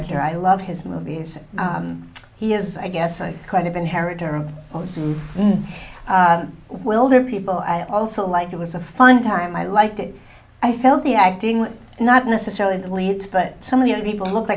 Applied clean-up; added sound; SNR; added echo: none; none; none; none.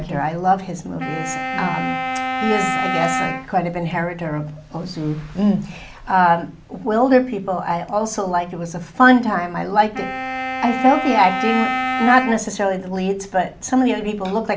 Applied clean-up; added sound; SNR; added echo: none; Wind instrument, woodwind instrument; 5 dB; none.